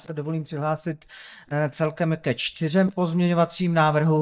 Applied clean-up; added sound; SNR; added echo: neural mask model DeepFilterNet 3.